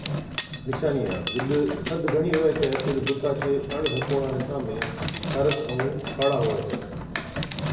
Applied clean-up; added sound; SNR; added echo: none; Mechanisms; 5 dB; reverberation time 1.0 s.